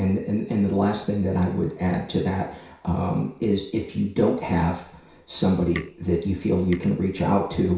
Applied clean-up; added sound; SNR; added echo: none; Tick; 20 dB; reverberation time 0.6 s.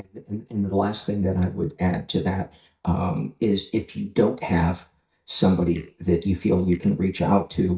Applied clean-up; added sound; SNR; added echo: neural mask model DeepFilterNet 3.